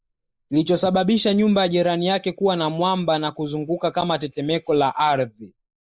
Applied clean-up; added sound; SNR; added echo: neural mask model Resemble Enhance denoiser.